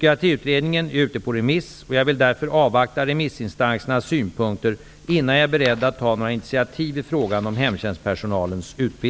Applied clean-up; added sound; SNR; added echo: none; none; none; none.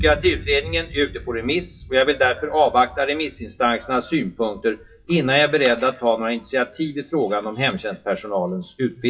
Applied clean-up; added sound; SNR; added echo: classical method WPE with log-MMSE.